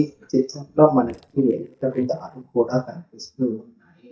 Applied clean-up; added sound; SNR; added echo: neural mask model DeepFilterNet 3.